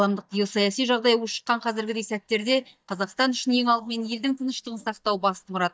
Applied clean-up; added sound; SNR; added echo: neural mask model DeepFilterNet 3.